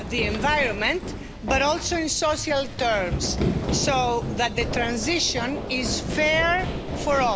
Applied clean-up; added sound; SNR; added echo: none; Run; 4 dB; none.